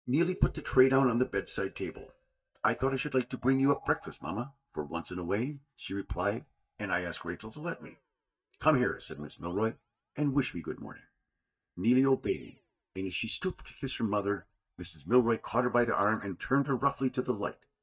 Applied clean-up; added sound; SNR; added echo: neural mask model DeepFilterNet 3.